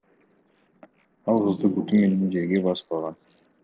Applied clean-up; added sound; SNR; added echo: neural separator model SepFormer DNS4.